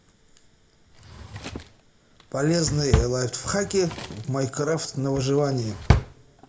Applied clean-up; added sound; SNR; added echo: none; Drawer open or close; 3 dB; reverberation time 1.1 s.